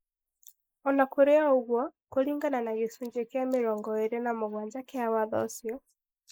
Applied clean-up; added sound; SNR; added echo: neural mask model Resemble Enhance denoiser.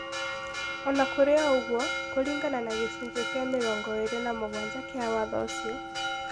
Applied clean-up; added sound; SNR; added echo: none; Church bell; 5 dB; none.